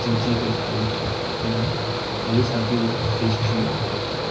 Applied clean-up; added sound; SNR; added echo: none; Mechanical fan; 2 dB; reverberation time 0.4 s.